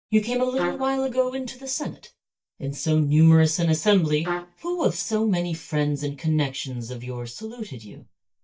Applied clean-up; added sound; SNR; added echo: neural mask model DeepFilterNet 3.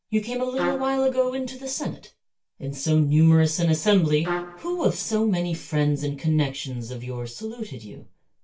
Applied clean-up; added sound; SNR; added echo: none; Trumpet; 8 dB; reverberation time 0.2 s.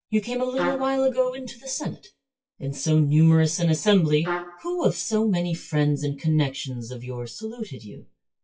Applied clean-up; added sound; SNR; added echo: classical method WPE with log-MMSE.